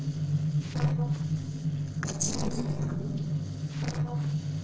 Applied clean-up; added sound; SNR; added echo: neural separator model SepFormer DNS4.